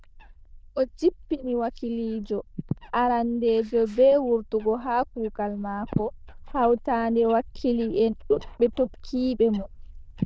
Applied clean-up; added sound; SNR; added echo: neural diffusion model UNIVERSE++.